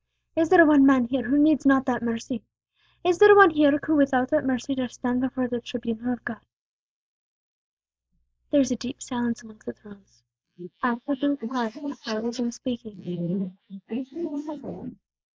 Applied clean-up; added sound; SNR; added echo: neural mask model Resemble Enhance denoiser.